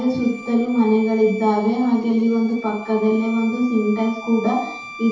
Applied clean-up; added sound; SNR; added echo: none; Bowed string instrument; 17 dB; reverberation time 0.8 s.